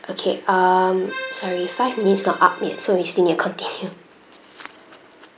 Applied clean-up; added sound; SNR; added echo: none; Accordion; 12 dB; none.